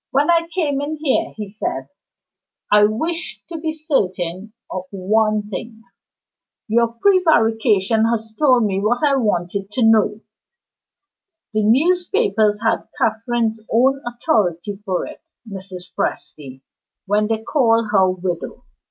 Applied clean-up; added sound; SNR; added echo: none; none; none; none.